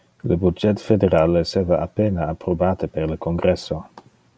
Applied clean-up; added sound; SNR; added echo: none; none; none; none.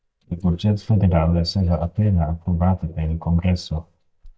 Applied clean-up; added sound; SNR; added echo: neural mask model DeepFilterNet 3.